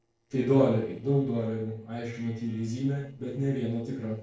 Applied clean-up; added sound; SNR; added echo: neural separator model SepFormer DNS4.